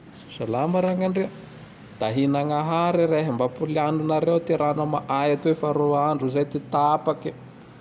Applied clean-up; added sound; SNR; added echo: none; none; none; none.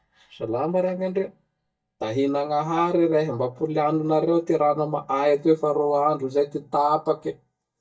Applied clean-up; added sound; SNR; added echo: neural mask model DeepFilterNet 3.